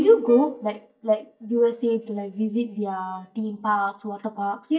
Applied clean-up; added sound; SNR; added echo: neural mask model DeepFilterNet 3.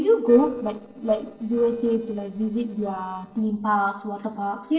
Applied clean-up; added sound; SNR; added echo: neural separator model SepFormer DNS4.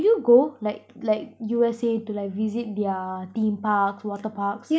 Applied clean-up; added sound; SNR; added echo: none; none; none; none.